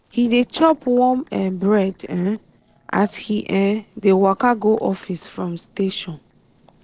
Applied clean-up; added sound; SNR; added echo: neural separator model SepFormer DNS4.